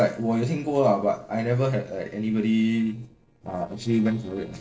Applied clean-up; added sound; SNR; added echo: neural separator model SepFormer DNS4.